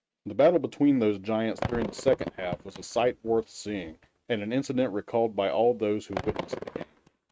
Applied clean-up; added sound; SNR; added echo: neural mask model RNNoise.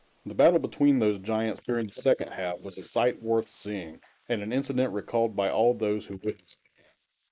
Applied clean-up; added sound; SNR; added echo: neural mask model Resemble Enhance denoiser.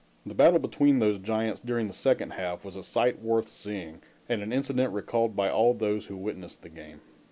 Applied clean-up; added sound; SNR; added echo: none; none; none; none.